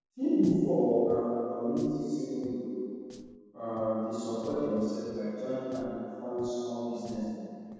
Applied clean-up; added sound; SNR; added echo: neural separator model SepFormer DNS4.